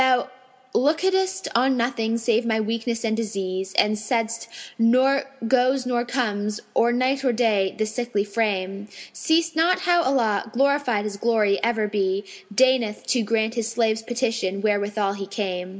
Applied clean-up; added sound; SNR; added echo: none; none; none; none.